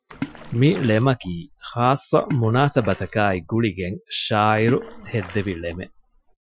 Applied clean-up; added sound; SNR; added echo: classical method Wiener filter.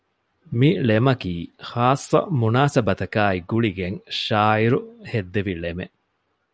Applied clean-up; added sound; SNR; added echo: none; none; none; none.